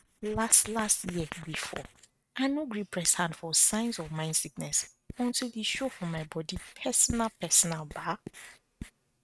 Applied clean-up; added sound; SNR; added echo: neural mask model RNNoise.